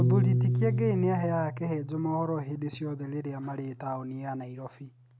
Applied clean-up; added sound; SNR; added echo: none; Piano; 0 dB; none.